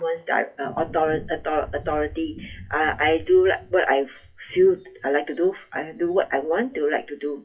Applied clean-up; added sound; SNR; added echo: classical method WPE with log-MMSE.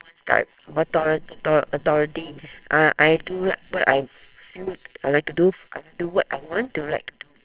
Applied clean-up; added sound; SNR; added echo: neural separator model SepFormer WHAMR!.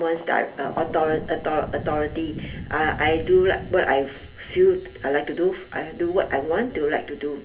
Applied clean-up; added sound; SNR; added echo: none; Thunder; 14 dB; reverberation time 0.3 s.